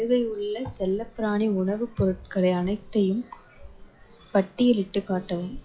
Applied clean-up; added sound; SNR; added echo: classical method log-MMSE.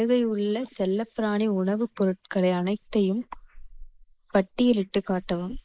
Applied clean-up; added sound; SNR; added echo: neural mask model Resemble Enhance denoiser.